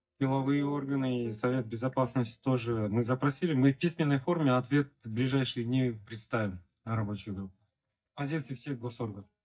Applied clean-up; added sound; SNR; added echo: neural mask model DeepFilterNet 3.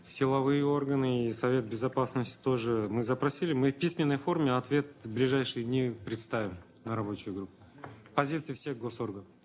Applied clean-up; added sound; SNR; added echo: none; none; none; none.